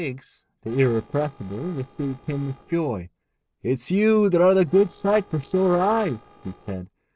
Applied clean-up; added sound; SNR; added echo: neural separator model SepFormer DNS4.